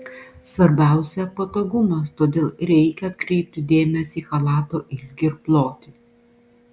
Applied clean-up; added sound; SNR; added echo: none; none; none; none.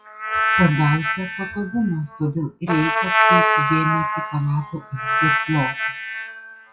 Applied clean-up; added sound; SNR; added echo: classical method WPE with log-MMSE.